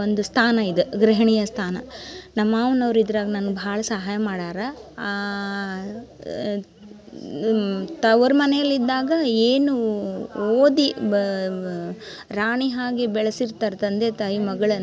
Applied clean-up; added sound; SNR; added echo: none; none; none; none.